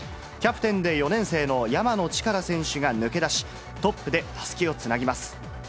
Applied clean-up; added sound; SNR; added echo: none; none; none; none.